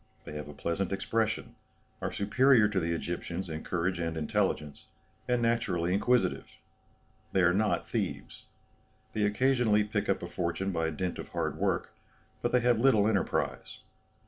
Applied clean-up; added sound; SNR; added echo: none; none; none; none.